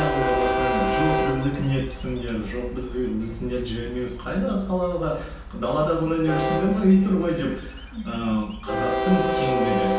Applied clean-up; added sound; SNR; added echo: none; Train; 3 dB; reverberation time 0.3 s.